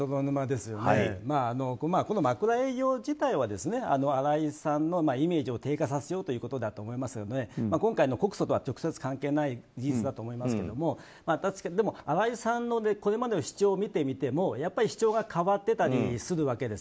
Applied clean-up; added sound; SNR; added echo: none; none; none; none.